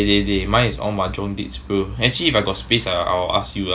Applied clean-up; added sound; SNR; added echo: none; none; none; none.